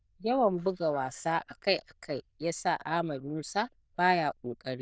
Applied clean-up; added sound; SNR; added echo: neural diffusion model UNIVERSE++.